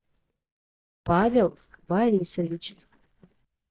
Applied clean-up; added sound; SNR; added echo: neural mask model DeepFilterNet 3.